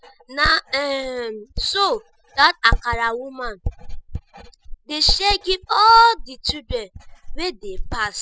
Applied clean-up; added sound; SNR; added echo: classical method spectral subtraction.